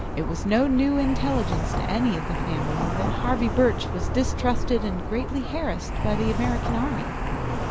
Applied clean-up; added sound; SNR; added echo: none; Traffic noise, roadway noise; 0 dB; none.